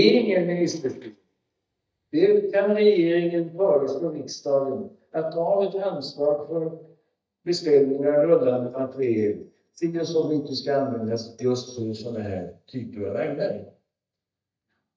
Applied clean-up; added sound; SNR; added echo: neural mask model DeepFilterNet 3.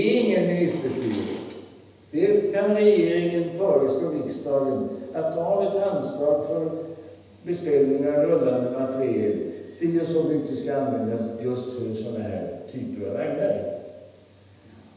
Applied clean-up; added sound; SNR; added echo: none; Bell; 17 dB; reverberation time 1.1 s.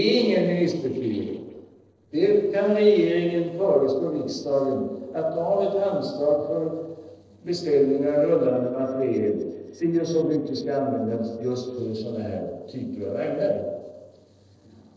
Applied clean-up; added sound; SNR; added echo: neural separator model SepFormer DNS4.